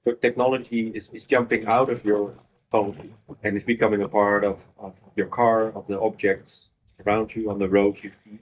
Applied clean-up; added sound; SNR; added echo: neural mask model DeepFilterNet 3.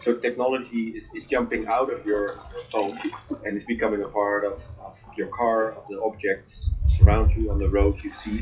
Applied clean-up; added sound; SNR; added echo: classical method WPE with log-MMSE.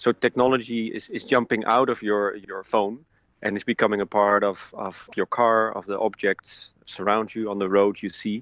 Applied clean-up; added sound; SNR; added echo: none; none; none; none.